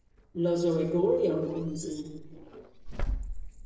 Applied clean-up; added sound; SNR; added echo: neural separator model SepFormer DNS4.